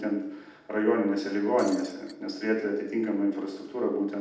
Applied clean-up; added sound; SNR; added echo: none; Shatter; 20 dB; reverberation time 0.8 s.